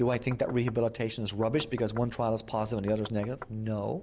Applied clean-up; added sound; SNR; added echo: none; Knock; 19 dB; none.